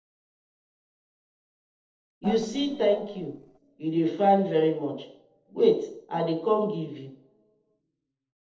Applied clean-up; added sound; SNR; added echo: neural separator model SepFormer DNS4.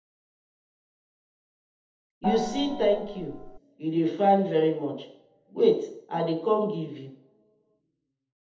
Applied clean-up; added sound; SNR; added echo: none; Gong; 5 dB; reverberation time 0.7 s.